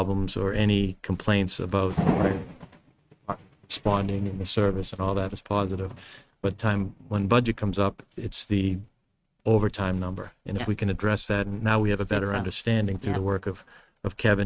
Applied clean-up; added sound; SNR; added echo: neural mask model RNNoise.